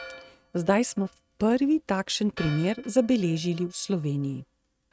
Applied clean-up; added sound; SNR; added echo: neural mask model RNNoise.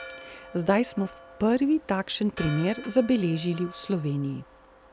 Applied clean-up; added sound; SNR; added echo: none; Church bell; 18 dB; none.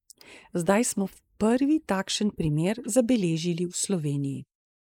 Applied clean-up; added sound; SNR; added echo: neural mask model Resemble Enhance denoiser.